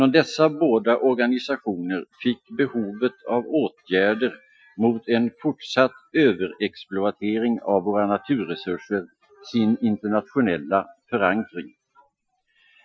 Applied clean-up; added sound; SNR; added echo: classical method Wiener filter.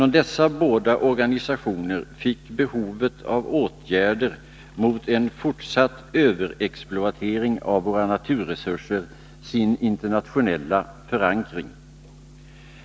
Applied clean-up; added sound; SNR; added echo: none; none; none; none.